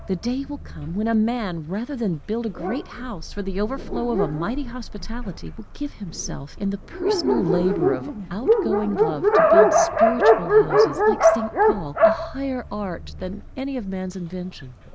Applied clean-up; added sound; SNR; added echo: none; Dog; -5 dB; none.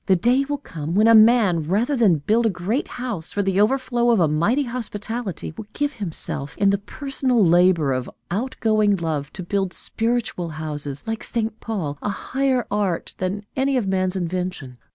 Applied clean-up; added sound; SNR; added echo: none; none; none; none.